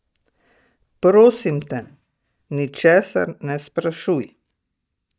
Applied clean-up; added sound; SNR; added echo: neural mask model DeepFilterNet 3.